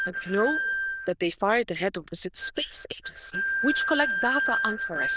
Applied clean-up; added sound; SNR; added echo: neural diffusion model UNIVERSE++.